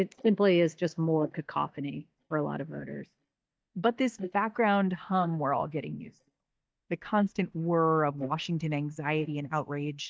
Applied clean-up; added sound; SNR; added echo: neural mask model DeepFilterNet 3.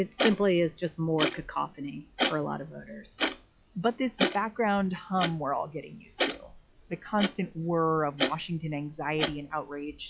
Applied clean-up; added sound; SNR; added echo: classical method log-MMSE.